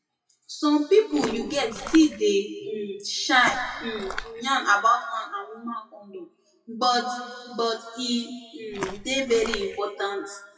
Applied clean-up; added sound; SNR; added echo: classical method WPE with log-MMSE.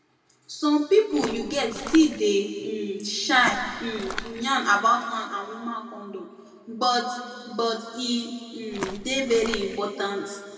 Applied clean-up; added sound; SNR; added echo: none; Walk, footsteps; 10 dB; reverberation time 2.2 s.